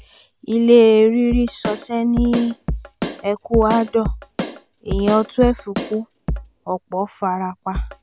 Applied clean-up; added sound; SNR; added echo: none; Drum kit; 9 dB; none.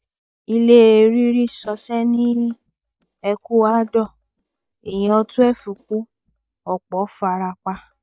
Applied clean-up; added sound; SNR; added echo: neural mask model DeepFilterNet 3.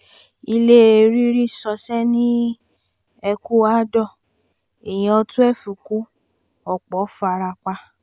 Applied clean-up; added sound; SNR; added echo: none; none; none; none.